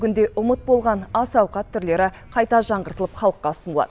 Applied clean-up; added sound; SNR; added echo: none; none; none; none.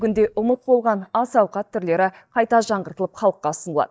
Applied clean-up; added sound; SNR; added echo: neural mask model DeepFilterNet 3.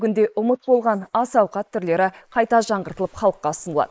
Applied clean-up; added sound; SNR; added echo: neural mask model Resemble Enhance denoiser.